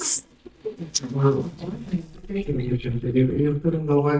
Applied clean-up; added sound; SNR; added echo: neural mask model DeepFilterNet 3.